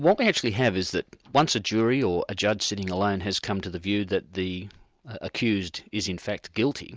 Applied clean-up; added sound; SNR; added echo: none; none; none; none.